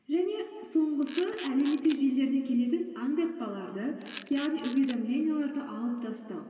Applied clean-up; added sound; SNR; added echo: none; Camera; 16 dB; reverberation time 2.5 s.